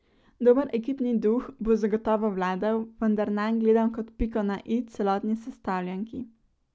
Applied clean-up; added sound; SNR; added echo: none; none; none; none.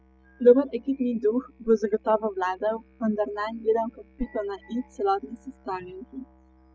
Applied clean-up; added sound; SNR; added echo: classical method spectral subtraction.